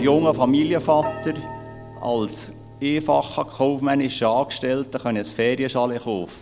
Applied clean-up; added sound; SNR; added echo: none; Piano; 14 dB; none.